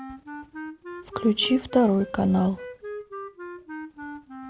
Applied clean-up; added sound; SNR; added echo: none; Wind instrument, woodwind instrument; 12 dB; none.